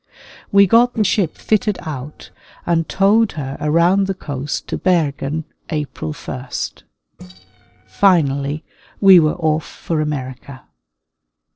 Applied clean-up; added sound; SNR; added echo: neural separator model SepFormer DNS4.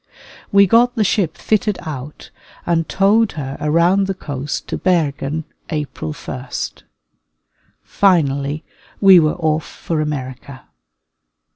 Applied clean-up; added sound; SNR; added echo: none; none; none; none.